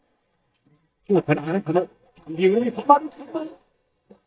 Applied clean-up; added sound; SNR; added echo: neural mask model DeepFilterNet 3.